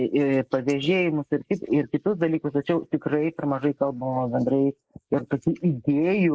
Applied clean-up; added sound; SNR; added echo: neural mask model Resemble Enhance denoiser.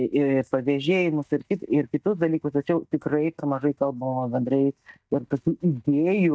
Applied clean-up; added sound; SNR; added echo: neural mask model DeepFilterNet 3.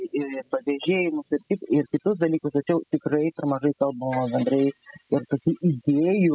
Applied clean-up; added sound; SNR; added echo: classical method spectral subtraction.